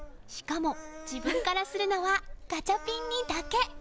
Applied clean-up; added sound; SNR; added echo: none; Keys jangling; 14 dB; none.